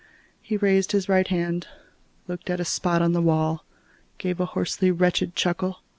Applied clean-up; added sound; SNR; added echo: none; none; none; none.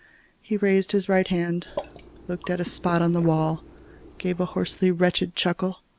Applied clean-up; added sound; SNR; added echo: none; Water / Liquid; 16 dB; none.